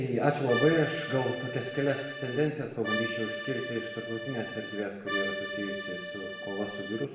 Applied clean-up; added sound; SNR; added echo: none; Accordion; 4 dB; reverberation time 0.8 s.